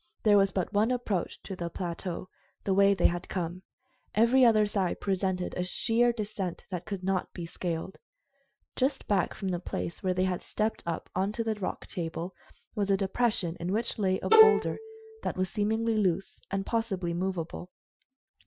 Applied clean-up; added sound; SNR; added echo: classical method Wiener filter.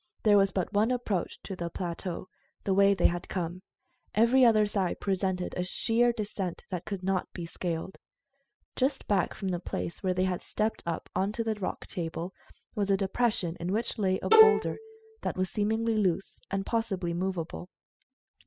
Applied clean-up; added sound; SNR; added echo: classical method spectral subtraction.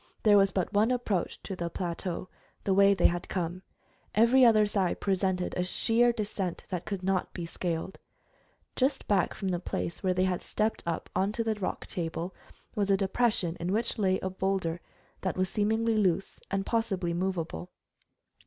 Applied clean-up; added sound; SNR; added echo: none; none; none; none.